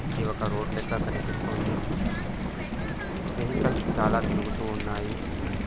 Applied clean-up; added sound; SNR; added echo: none; Thunder / Rain; -4 dB; none.